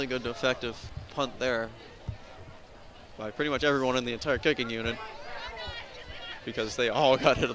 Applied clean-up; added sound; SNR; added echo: none; Rain; 19 dB; none.